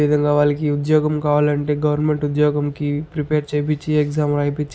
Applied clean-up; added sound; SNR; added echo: none; none; none; none.